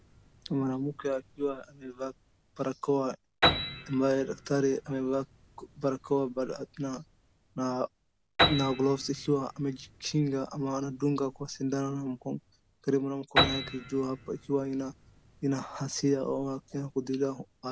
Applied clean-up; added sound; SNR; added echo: none; Piano; 5 dB; none.